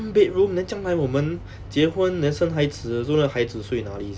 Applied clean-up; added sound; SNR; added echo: none; none; none; none.